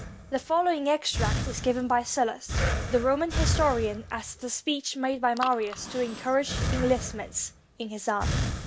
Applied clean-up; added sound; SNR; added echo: none; Breathing; 4 dB; none.